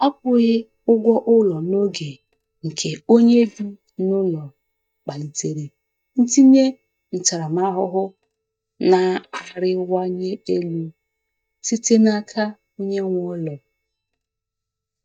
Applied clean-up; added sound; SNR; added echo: neural mask model DeepFilterNet 3.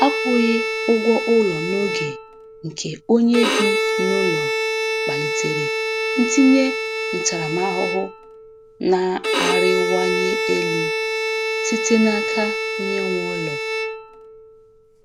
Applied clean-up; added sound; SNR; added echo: none; Bowed string instrument; 1 dB; none.